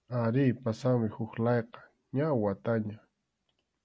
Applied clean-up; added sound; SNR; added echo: none; none; none; none.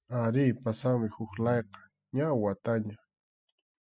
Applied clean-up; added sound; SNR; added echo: classical method spectral subtraction.